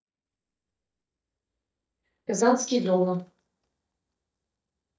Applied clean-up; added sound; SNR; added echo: neural mask model DeepFilterNet 3.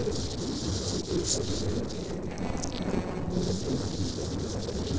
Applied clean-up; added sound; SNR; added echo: neural separator model SepFormer DNS4.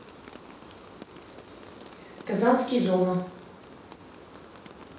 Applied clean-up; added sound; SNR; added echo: none; Rain; 17 dB; reverberation time 0.7 s.